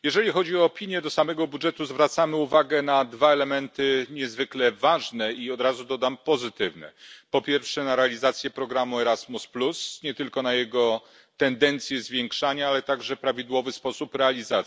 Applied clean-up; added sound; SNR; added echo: none; none; none; none.